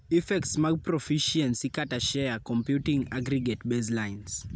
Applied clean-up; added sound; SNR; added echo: none; none; none; none.